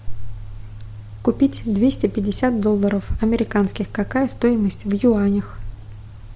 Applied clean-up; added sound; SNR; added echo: none; none; none; none.